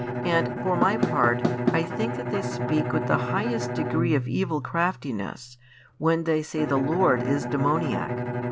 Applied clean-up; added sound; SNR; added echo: none; Bowed string instrument + Knock / Wood; 3 dB; none.